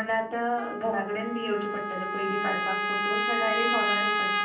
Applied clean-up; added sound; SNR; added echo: none; Trumpet; -1 dB; reverberation time 0.6 s.